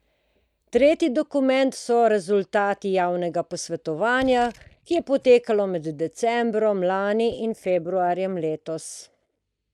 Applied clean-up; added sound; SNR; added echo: neural mask model DeepFilterNet 3.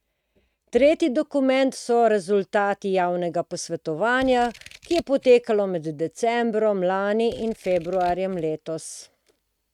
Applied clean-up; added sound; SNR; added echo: neural mask model RNNoise.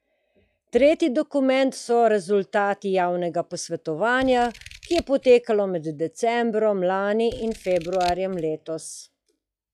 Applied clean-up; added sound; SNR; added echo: classical method log-MMSE.